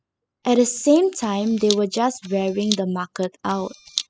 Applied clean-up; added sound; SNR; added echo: classical method spectral subtraction.